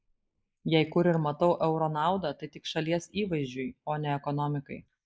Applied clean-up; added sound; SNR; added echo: neural mask model Resemble Enhance denoiser.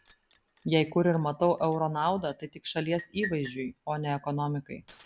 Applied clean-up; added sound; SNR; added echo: none; Liquid; 18 dB; none.